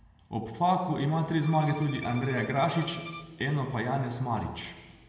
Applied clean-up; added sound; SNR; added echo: none; Bowed string instrument; 17 dB; reverberation time 1.6 s.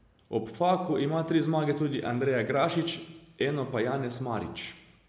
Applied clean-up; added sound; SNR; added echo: none; none; none; none.